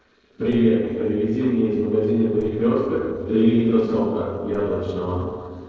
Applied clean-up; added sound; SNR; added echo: neural separator model SepFormer DNS4.